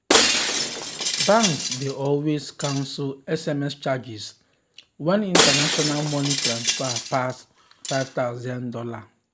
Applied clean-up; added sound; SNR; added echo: none; Shatter; -3 dB; none.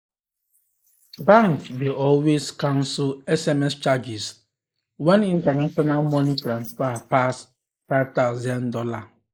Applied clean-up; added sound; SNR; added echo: neural mask model Resemble Enhance denoiser.